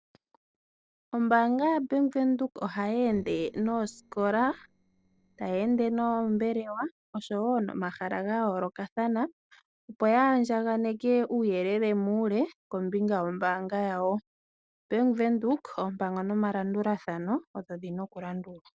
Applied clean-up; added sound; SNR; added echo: neural separator model SepFormer DNS4.